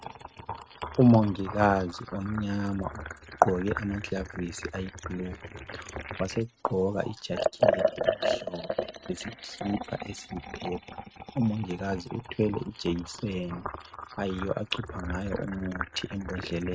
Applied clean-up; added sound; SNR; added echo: neural mask model RNNoise.